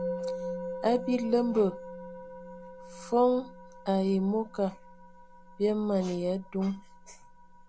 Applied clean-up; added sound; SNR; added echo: none; Musical instrument; 10 dB; none.